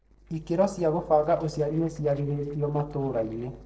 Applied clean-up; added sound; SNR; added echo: neural separator model SepFormer DNS4.